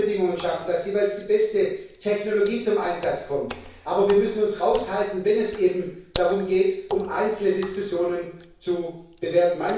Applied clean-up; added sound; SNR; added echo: none; Water / Splash, splatter; 19 dB; reverberation time 0.6 s.